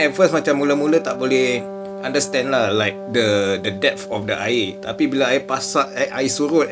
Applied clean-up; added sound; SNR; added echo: none; Wind instrument, woodwind instrument; 12 dB; none.